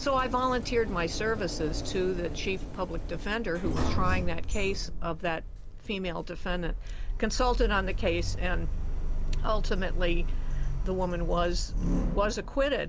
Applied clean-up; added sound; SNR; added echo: none; Sliding door; -2 dB; none.